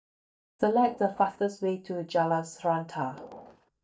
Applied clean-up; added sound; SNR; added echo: neural mask model DeepFilterNet 3.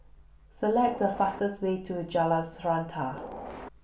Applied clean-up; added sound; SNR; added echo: none; Train; 11 dB; reverberation time 0.4 s.